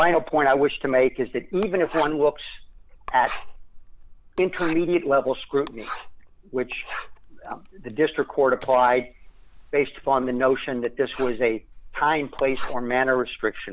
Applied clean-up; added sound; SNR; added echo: none; Writing; 12 dB; none.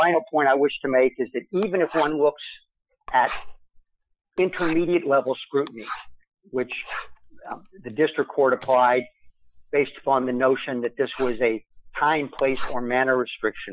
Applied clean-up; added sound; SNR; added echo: classical method Wiener filter.